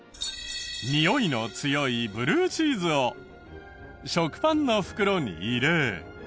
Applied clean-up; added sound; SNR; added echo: none; none; none; none.